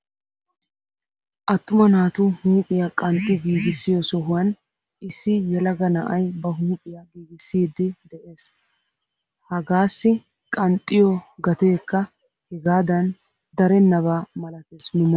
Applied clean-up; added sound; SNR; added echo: none; none; none; none.